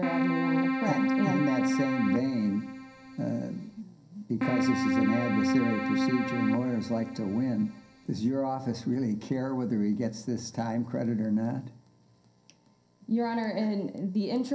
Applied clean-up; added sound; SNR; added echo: none; Keyboard (musical); 0 dB; reverberation time 0.3 s.